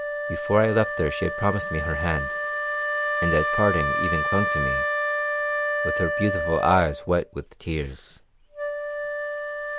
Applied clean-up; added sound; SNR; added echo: none; Wind instrument, woodwind instrument; 1 dB; none.